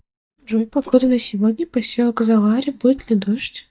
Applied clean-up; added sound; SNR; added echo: neural mask model DeepFilterNet 3.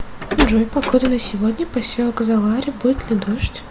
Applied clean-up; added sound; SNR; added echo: none; Door; 9 dB; none.